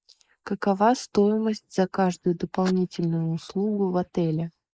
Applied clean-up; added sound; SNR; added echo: neural mask model Resemble Enhance denoiser.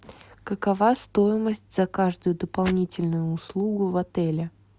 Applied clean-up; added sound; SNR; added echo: none; none; none; none.